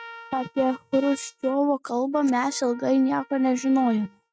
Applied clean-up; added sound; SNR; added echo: neural mask model RNNoise.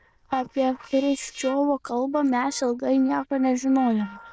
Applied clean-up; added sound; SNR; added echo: neural diffusion model UNIVERSE++.